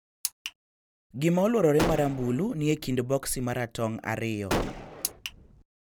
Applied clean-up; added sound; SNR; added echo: none; Gunshot, gunfire; 5 dB; none.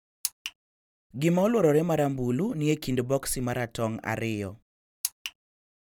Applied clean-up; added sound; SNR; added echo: none; none; none; none.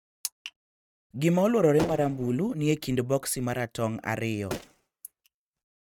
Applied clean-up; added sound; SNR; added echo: neural mask model RNNoise.